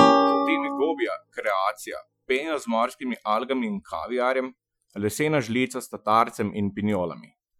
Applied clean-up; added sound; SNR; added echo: classical method Wiener filter.